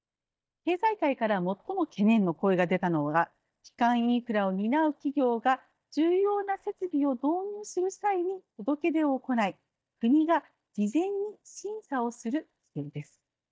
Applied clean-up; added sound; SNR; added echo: neural mask model DeepFilterNet 3.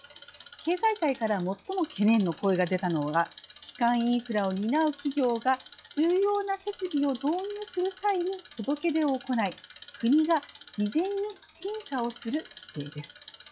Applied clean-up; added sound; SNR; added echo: classical method log-MMSE.